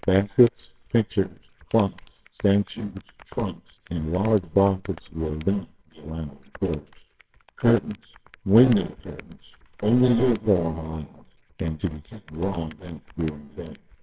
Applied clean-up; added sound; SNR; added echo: neural separator model SepFormer WHAMR!.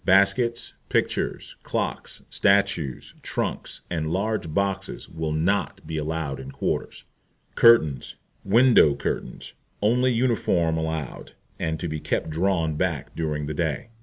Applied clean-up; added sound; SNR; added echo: none; none; none; none.